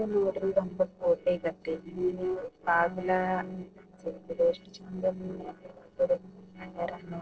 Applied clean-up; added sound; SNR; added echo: neural separator model SepFormer DNS4.